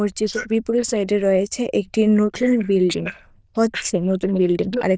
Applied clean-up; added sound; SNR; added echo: neural diffusion model UNIVERSE++.